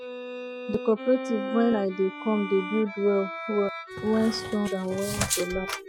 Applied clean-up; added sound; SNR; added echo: classical method Wiener filter.